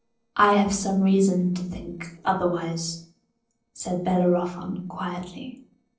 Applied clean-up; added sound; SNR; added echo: neural separator model SepFormer DNS4.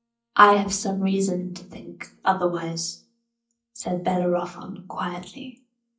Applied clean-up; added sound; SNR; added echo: neural mask model DeepFilterNet 3.